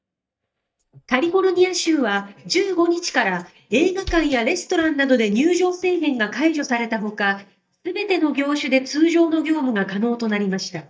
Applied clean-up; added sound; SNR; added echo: neural mask model DeepFilterNet 3.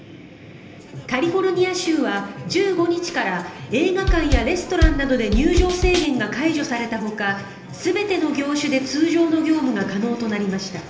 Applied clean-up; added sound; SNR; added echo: none; Drum kit; -1 dB; reverberation time 0.8 s.